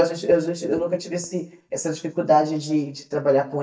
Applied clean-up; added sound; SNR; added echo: neural mask model DeepFilterNet 3.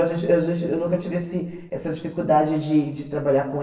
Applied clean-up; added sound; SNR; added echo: neural separator model SepFormer DNS4.